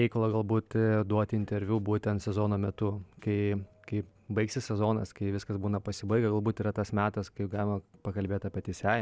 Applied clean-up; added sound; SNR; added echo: none; none; none; none.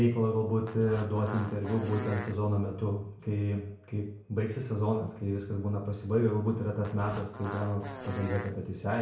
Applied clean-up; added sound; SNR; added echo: none; Fart; 12 dB; reverberation time 0.6 s.